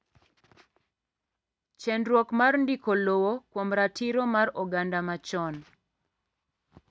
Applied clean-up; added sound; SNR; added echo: none; none; none; none.